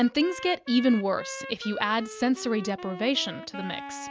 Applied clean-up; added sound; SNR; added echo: none; Wind instrument, woodwind instrument; 13 dB; none.